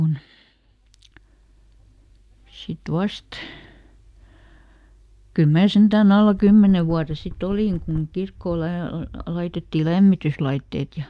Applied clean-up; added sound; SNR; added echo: neural mask model DeepFilterNet 3.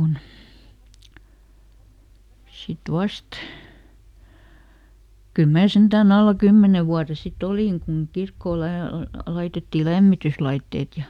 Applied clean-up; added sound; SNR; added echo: none; none; none; none.